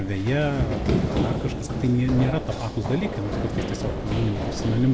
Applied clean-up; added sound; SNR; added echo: none; Run; 2 dB; none.